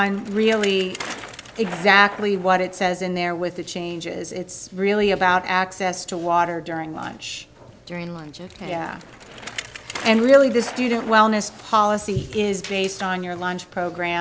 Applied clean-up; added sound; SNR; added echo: none; Bicycle; 18 dB; none.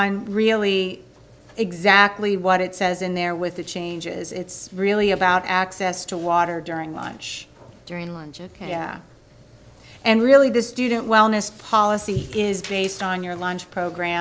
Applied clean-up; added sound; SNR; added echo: none; none; none; none.